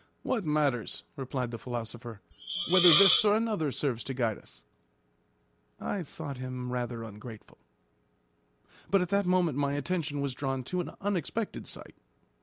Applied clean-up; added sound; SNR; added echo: none; Hiss; -4 dB; none.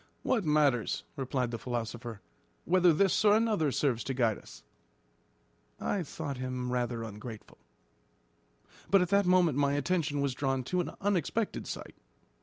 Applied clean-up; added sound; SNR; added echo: none; none; none; none.